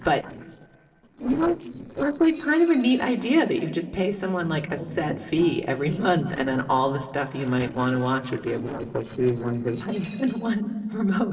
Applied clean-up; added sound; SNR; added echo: neural separator model SepFormer DNS4.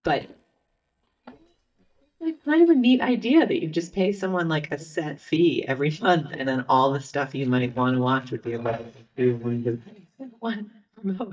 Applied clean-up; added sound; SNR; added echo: neural mask model DeepFilterNet 3.